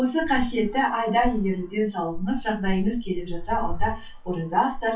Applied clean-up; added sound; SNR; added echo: classical method WPE with log-MMSE.